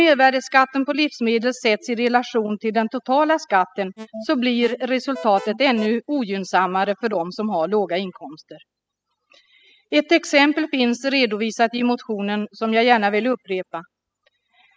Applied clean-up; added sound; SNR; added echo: classical method spectral subtraction.